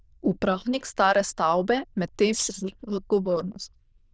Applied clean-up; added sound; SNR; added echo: neural diffusion model UNIVERSE++.